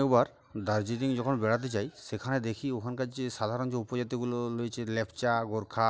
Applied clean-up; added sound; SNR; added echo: none; none; none; none.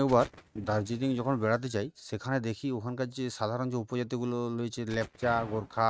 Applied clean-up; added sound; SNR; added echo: neural mask model RNNoise.